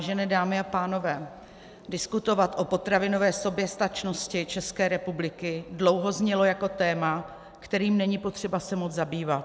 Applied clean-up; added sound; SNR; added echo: none; none; none; none.